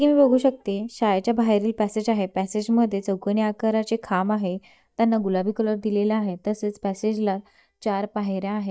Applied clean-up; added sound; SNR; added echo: neural mask model DeepFilterNet 3.